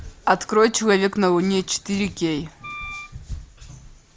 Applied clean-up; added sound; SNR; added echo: none; Wind instrument, woodwind instrument; 14 dB; none.